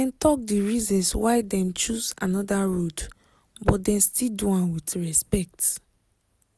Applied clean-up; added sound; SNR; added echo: none; none; none; none.